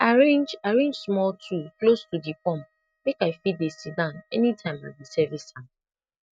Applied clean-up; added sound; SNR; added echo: neural mask model RNNoise.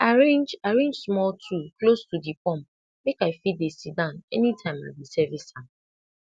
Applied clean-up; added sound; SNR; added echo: none; none; none; none.